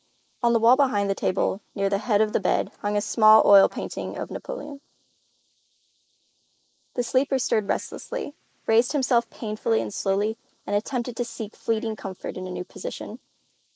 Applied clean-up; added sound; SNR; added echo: neural mask model Resemble Enhance denoiser.